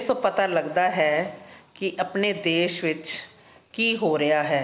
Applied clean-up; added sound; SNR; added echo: none; none; none; none.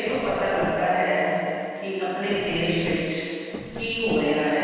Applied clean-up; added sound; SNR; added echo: none; Tap; 12 dB; reverberation time 2.1 s.